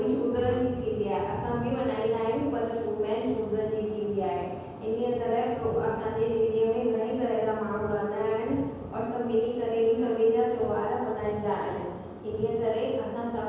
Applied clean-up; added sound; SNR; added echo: none; Bowed string instrument; 12 dB; reverberation time 1.2 s.